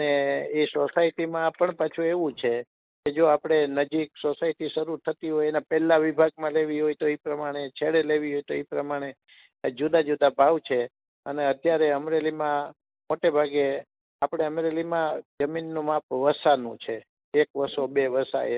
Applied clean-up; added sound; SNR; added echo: neural mask model Resemble Enhance denoiser.